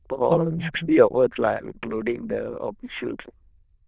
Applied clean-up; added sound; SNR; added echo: neural diffusion model UNIVERSE++.